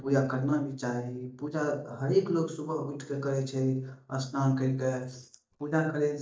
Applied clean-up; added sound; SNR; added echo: neural mask model DeepFilterNet 3.